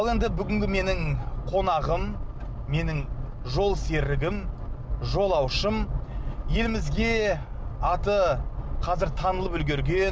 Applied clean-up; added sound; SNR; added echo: none; none; none; none.